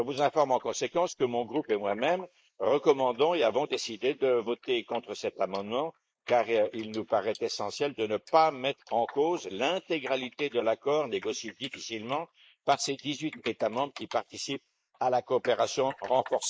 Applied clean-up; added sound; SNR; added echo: neural mask model Resemble Enhance denoiser.